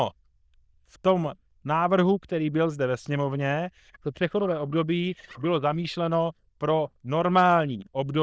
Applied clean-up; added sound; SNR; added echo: neural diffusion model UNIVERSE++.